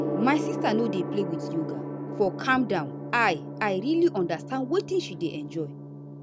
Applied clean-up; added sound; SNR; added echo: none; Gong; 6 dB; none.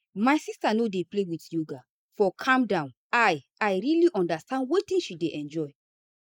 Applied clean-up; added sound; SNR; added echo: neural mask model Resemble Enhance denoiser.